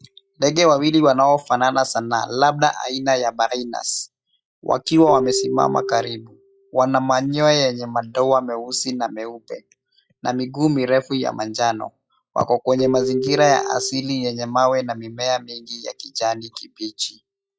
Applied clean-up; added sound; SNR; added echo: classical method log-MMSE.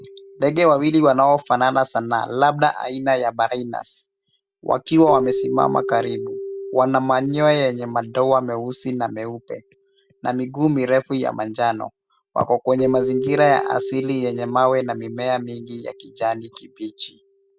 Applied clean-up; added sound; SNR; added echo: none; Keyboard (musical); 11 dB; none.